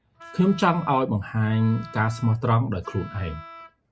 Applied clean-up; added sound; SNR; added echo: none; Wind instrument, woodwind instrument; 20 dB; none.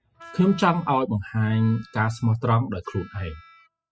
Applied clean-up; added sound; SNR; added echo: classical method spectral subtraction.